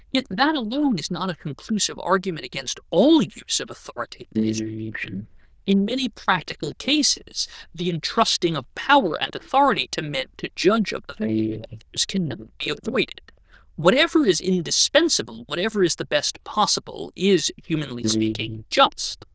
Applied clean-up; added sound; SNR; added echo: neural diffusion model UNIVERSE++.